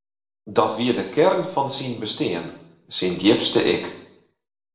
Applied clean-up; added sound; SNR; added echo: none; none; none; reverberation time 0.7 s.